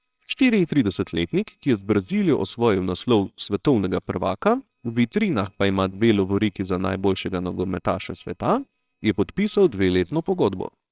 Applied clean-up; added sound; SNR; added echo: neural separator model SepFormer WHAMR!.